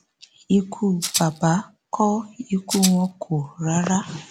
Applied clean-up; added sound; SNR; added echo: none; Rattle (instrument); 4 dB; none.